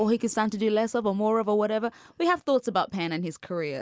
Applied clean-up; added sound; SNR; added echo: none; none; none; none.